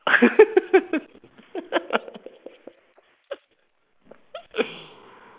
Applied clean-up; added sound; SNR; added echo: neural mask model Resemble Enhance denoiser.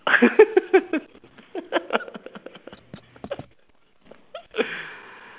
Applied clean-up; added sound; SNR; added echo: none; Writing; 20 dB; none.